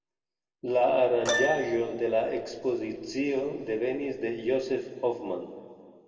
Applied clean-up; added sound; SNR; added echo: none; Keyboard (musical); 8 dB; reverberation time 2.0 s.